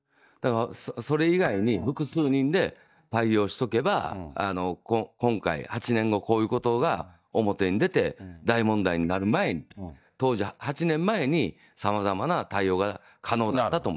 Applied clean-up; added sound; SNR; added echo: neural mask model DeepFilterNet 3.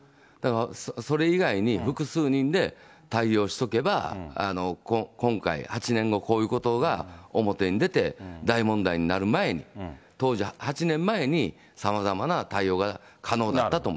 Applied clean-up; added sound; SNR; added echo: none; none; none; none.